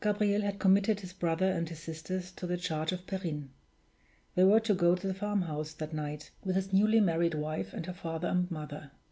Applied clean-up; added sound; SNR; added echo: none; none; none; none.